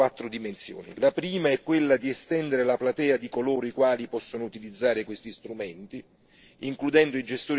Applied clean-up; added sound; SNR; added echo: neural separator model SepFormer DNS4.